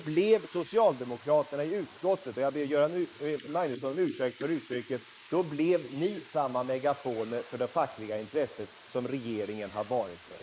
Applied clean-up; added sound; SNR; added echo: neural mask model Resemble Enhance denoiser.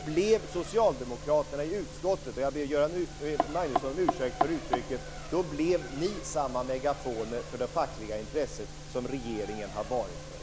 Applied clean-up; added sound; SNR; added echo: none; Race car, auto racing; 18 dB; none.